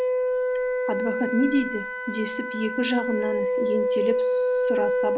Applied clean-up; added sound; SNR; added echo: none; Wind instrument, woodwind instrument; -3 dB; none.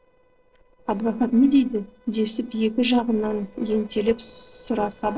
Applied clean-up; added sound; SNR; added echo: neural separator model SepFormer DNS4.